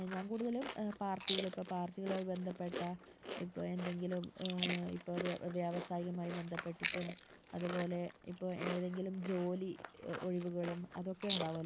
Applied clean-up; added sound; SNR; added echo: neural mask model Resemble Enhance denoiser.